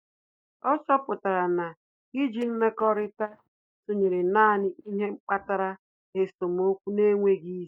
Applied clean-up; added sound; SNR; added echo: neural mask model DeepFilterNet 3.